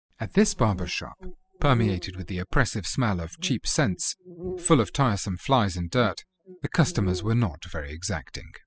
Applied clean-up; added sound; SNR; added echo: classical method spectral subtraction.